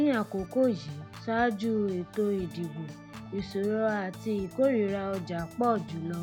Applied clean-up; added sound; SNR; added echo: none; Organ; 15 dB; none.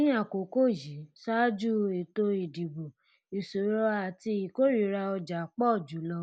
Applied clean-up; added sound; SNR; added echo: none; none; none; none.